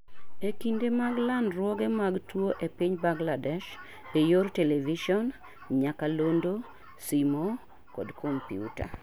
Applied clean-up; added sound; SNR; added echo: none; none; none; none.